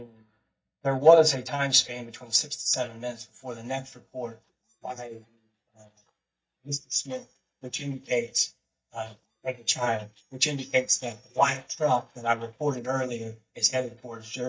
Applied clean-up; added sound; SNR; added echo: neural mask model DeepFilterNet 3.